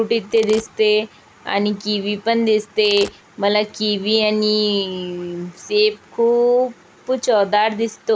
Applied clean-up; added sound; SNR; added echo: none; Domestic sounds, home sounds; 17 dB; none.